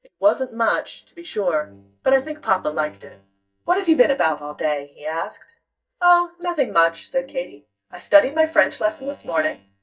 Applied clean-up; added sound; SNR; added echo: neural mask model DeepFilterNet 3.